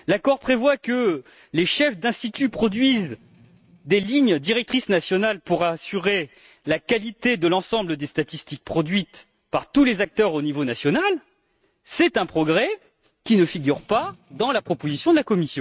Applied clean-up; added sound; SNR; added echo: neural mask model RNNoise.